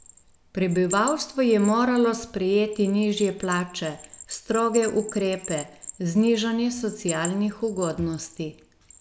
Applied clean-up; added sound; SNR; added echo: none; Bell; 15 dB; none.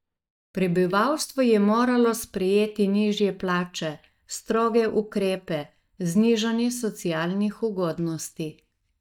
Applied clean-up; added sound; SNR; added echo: neural mask model DeepFilterNet 3.